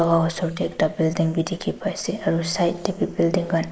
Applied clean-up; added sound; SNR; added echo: neural mask model Resemble Enhance denoiser.